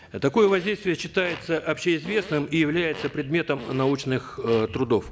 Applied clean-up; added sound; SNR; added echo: none; Fart; 17 dB; none.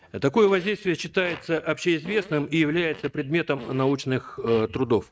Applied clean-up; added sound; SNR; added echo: neural mask model RNNoise.